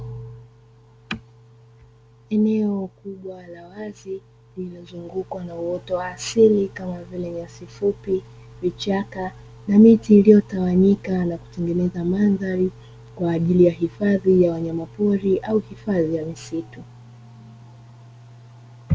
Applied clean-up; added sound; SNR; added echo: none; none; none; none.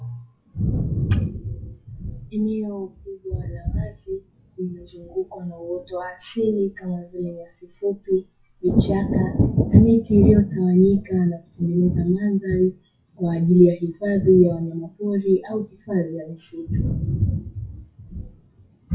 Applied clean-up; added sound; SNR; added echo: classical method WPE with log-MMSE.